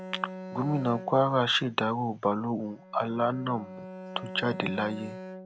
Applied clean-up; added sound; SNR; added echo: none; Bowed string instrument; 13 dB; none.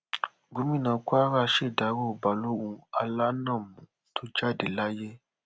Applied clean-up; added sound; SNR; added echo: none; none; none; none.